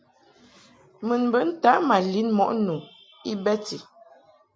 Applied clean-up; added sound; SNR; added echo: none; none; none; none.